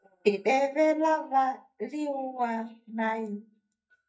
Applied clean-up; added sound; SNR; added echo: neural mask model DeepFilterNet 3.